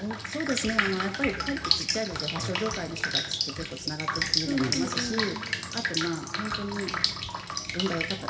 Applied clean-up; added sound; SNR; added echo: none; Drip; -1 dB; reverberation time 2.2 s.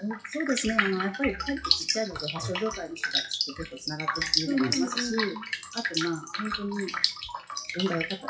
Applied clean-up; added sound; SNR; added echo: classical method WPE with log-MMSE.